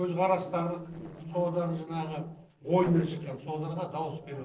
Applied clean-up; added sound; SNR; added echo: neural separator model SepFormer DNS4.